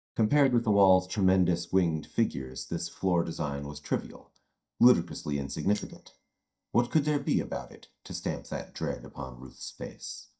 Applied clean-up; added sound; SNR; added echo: neural mask model DeepFilterNet 3.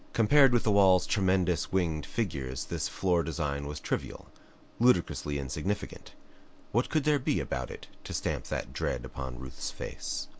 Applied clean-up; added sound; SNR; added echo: none; none; none; none.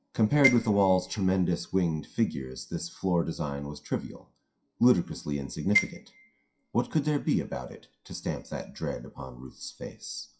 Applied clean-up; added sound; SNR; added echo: classical method WPE with log-MMSE.